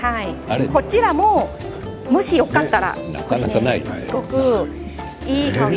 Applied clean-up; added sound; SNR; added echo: none; Thunder + Brass instrument; 19 dB; none.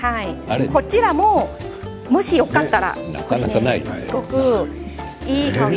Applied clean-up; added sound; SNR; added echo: none; none; none; none.